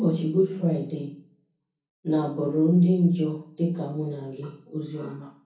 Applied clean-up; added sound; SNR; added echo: none; none; none; reverberation time 0.6 s.